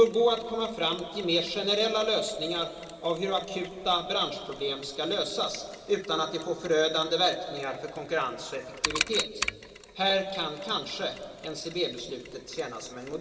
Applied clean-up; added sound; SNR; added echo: none; Mechanisms; 13 dB; reverberation time 2.5 s.